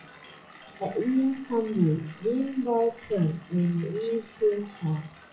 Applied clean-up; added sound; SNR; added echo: classical method WPE with log-MMSE.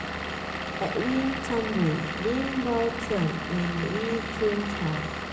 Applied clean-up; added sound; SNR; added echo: none; Engine / Vehicle; 4 dB; reverberation time 1.1 s.